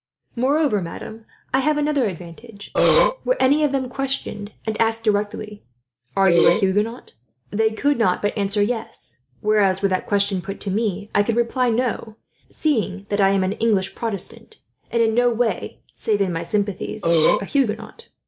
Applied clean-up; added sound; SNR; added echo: neural mask model Resemble Enhance denoiser.